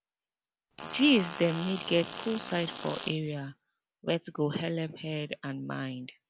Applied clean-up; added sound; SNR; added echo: none; Fart; 10 dB; none.